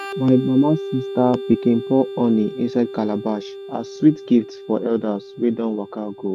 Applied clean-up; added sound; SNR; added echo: none; Organ; 12 dB; none.